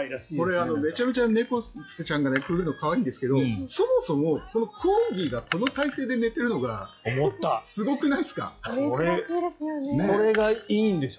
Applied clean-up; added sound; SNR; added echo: classical method log-MMSE.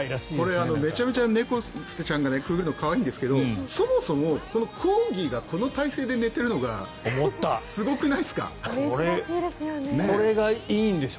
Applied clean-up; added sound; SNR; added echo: none; none; none; none.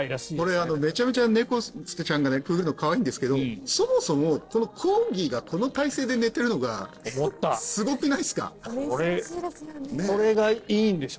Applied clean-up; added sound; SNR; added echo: neural separator model SepFormer DNS4.